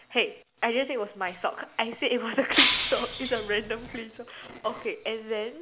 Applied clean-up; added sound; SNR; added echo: none; Shatter; -2 dB; none.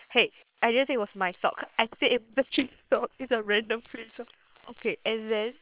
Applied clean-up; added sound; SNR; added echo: neural separator model SepFormer WHAM!.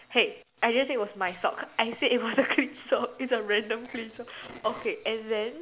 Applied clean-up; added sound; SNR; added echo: none; none; none; none.